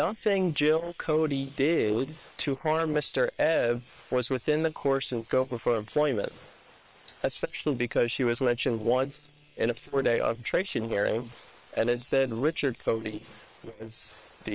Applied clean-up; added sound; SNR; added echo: neural separator model SepFormer WHAM!.